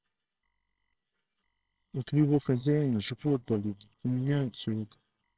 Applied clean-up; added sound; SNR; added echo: neural separator model SepFormer WHAMR!.